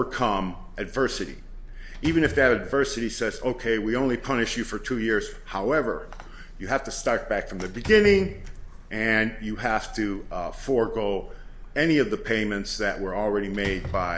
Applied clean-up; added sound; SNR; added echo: none; Slam; 18 dB; none.